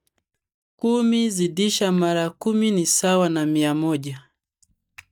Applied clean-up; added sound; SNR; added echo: neural mask model DeepFilterNet 3.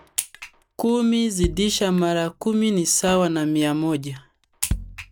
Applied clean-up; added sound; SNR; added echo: none; Drum kit; 13 dB; none.